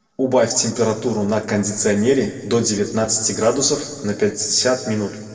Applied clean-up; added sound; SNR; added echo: neural separator model SepFormer DNS4.